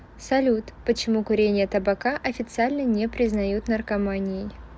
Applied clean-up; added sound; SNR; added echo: none; none; none; none.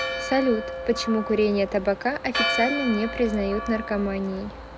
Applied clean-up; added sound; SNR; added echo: none; Church bell; 7 dB; none.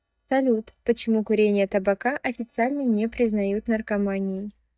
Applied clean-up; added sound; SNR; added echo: neural mask model DeepFilterNet 3.